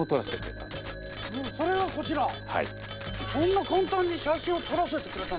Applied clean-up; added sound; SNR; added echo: none; Bicycle bell; -1 dB; none.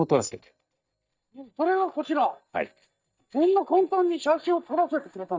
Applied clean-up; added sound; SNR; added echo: neural mask model DeepFilterNet 3.